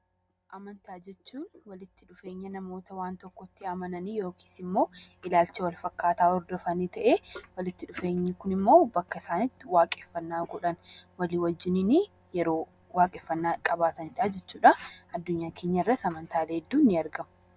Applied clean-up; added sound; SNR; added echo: none; none; none; none.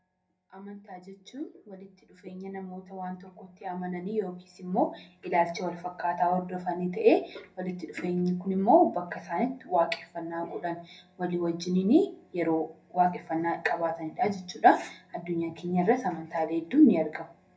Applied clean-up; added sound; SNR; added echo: none; none; none; reverberation time 0.3 s.